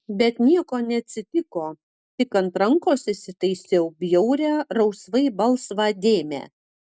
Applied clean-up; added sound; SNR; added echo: none; none; none; none.